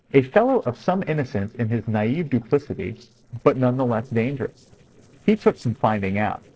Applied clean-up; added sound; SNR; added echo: neural separator model SepFormer DNS4.